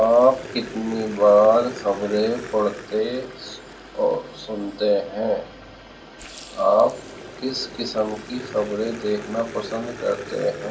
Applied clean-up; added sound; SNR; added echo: none; Growling; 16 dB; reverberation time 0.2 s.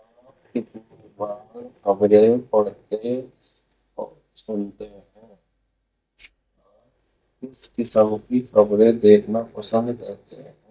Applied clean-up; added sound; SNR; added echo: neural mask model DeepFilterNet 3.